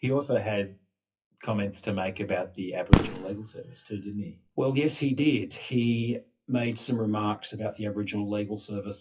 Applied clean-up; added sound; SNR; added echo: classical method WPE with log-MMSE.